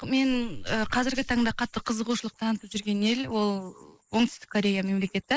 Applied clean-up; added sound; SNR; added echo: neural mask model Resemble Enhance denoiser.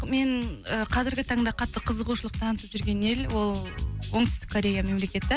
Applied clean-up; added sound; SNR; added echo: none; none; none; none.